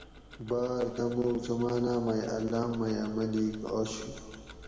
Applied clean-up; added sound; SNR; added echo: none; Tick-tock; 18 dB; reverberation time 1.9 s.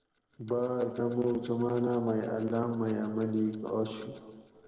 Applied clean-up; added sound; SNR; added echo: neural separator model SepFormer DNS4.